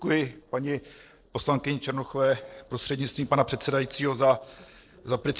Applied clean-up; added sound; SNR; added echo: neural separator model SepFormer DNS4.